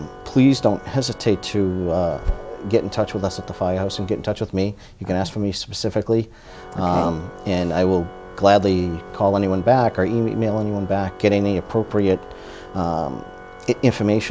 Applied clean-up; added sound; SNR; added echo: none; Organ; 18 dB; none.